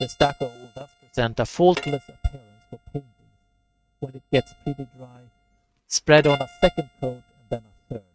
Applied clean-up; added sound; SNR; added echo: neural mask model RNNoise.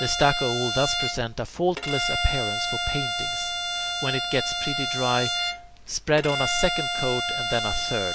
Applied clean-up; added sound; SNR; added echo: none; Bowed string instrument; 1 dB; none.